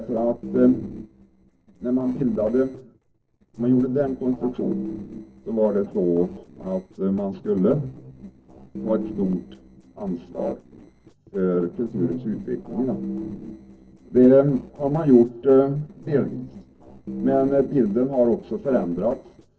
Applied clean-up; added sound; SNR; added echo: neural separator model SepFormer DNS4.